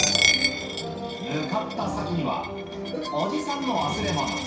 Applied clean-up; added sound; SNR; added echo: none; Coin (dropping); 1 dB; reverberation time 0.6 s.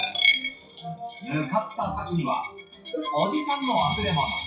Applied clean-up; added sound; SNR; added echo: classical method WPE with log-MMSE.